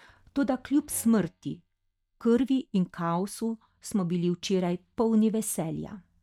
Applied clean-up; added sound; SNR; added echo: neural mask model DeepFilterNet 3.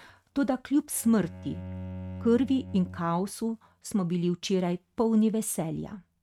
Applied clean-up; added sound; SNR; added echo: neural mask model RNNoise.